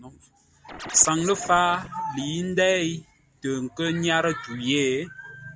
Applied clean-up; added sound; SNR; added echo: none; Scratching (performance technique); 15 dB; none.